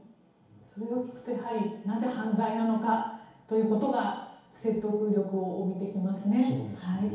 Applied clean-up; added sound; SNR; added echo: none; none; none; reverberation time 2.2 s.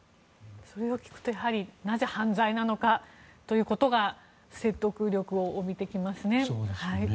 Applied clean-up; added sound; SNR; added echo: none; none; none; none.